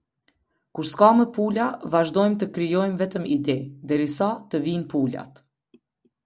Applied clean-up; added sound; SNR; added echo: none; none; none; none.